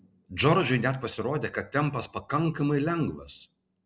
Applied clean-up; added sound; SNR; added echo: none; none; none; none.